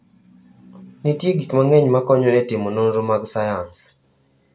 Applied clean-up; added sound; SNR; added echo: none; none; none; none.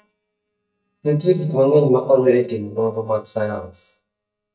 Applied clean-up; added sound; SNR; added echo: neural mask model DeepFilterNet 3.